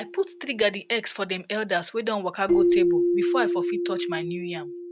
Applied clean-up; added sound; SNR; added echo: none; Keyboard (musical); -3 dB; none.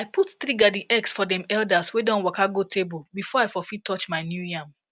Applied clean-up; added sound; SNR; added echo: none; none; none; none.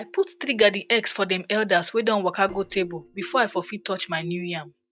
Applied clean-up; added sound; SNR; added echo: neural mask model DeepFilterNet 3.